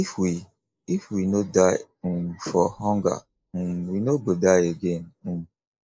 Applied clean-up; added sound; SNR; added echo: neural mask model Resemble Enhance denoiser.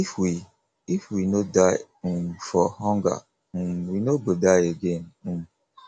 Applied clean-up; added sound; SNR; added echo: none; none; none; none.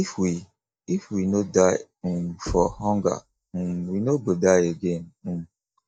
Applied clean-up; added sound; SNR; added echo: neural mask model DeepFilterNet 3.